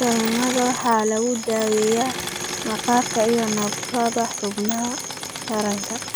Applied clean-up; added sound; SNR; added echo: none; Engine / Mechanisms; 8 dB; none.